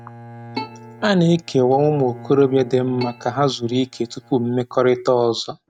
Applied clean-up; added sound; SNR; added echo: neural mask model RNNoise.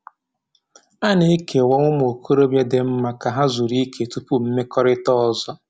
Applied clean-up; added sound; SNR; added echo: none; none; none; none.